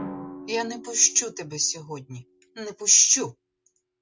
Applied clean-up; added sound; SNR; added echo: none; Drum; 17 dB; none.